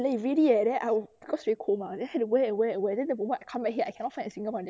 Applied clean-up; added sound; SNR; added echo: none; none; none; none.